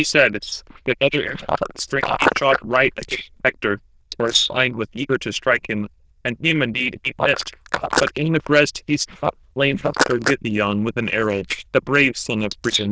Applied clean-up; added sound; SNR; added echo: neural diffusion model UNIVERSE++.